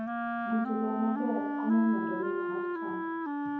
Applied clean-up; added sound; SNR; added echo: none; Wind instrument, woodwind instrument; 1 dB; reverberation time 0.9 s.